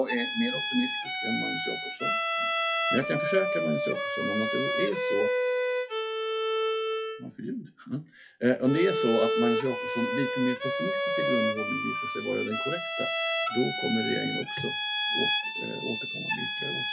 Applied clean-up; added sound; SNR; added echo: classical method WPE with log-MMSE.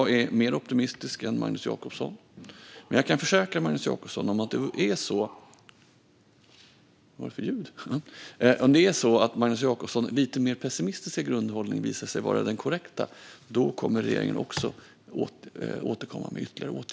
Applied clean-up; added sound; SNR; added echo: none; none; none; none.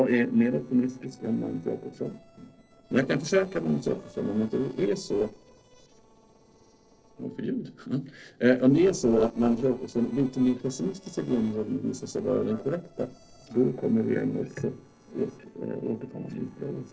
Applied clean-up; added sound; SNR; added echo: neural separator model SepFormer DNS4.